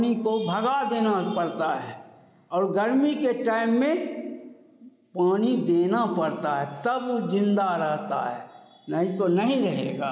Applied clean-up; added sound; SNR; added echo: none; none; none; none.